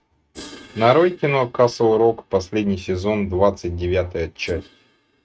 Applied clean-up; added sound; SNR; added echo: neural mask model RNNoise.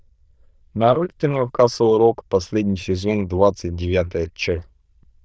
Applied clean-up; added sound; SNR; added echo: neural diffusion model UNIVERSE++.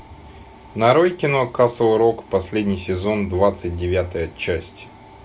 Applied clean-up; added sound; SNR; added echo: none; none; none; none.